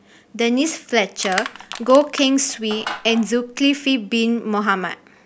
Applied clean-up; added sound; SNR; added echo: none; Crushing; 13 dB; none.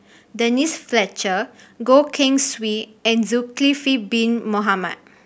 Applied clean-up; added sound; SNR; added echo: none; none; none; none.